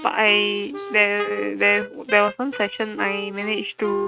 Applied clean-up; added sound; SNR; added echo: neural mask model RNNoise.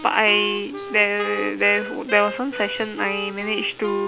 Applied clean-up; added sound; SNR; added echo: none; Wind instrument, woodwind instrument; 10 dB; none.